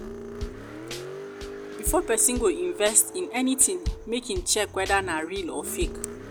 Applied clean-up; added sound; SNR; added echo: none; Drum / Drum kit + Car; 9 dB; none.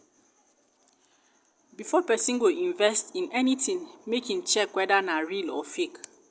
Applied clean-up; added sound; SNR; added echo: none; none; none; none.